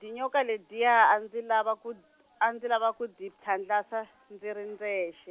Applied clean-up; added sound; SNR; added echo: none; none; none; none.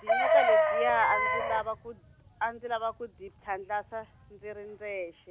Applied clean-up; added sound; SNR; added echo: none; Chicken, rooster; -3 dB; none.